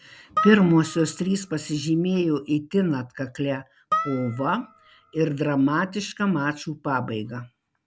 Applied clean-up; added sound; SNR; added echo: none; Harp; 9 dB; none.